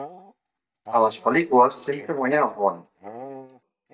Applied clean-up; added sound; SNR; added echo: neural mask model DeepFilterNet 3.